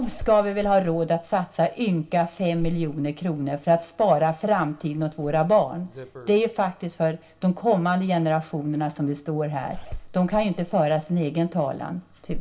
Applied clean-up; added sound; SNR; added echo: none; Zipper (clothing); 15 dB; reverberation time 0.2 s.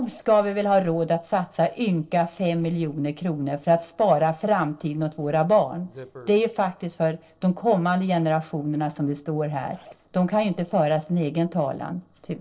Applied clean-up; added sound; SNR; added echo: neural separator model SepFormer DNS4.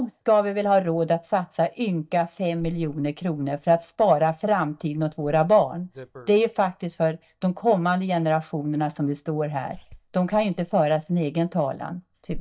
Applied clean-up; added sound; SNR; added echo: neural mask model DeepFilterNet 3.